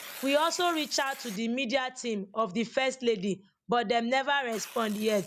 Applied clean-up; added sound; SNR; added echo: none; Tearing; 19 dB; none.